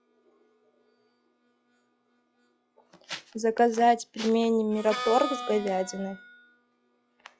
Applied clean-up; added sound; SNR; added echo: classical method log-MMSE.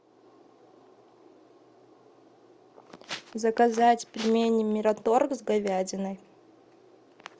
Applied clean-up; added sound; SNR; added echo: none; none; none; none.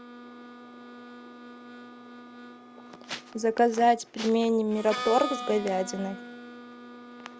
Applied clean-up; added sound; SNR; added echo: none; Harmonica; 12 dB; none.